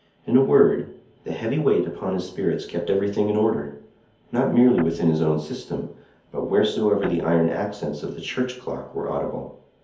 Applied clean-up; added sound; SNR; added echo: none; Guitar; 17 dB; reverberation time 0.5 s.